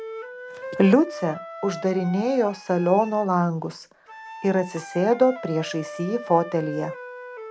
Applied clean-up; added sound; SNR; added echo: none; Wind instrument, woodwind instrument; 13 dB; none.